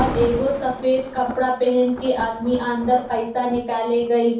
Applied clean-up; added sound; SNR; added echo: none; Thunder; 12 dB; reverberation time 0.6 s.